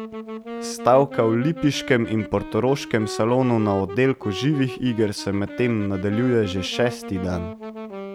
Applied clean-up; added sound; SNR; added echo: none; Wind instrument, woodwind instrument; 12 dB; none.